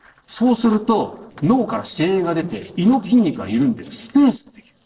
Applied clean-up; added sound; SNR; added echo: neural separator model SepFormer DNS4.